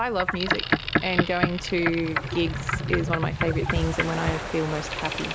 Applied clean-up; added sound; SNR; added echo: none; Boat, Water vehicle; 0 dB; none.